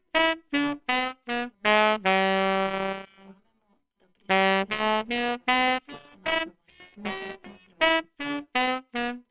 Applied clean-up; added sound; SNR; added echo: neural separator model SepFormer WHAMR!.